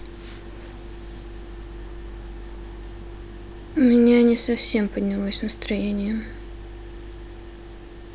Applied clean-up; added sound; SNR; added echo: none; none; none; none.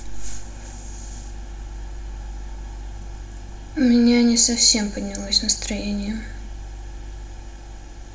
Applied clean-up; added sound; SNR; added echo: none; none; none; reverberation time 0.8 s.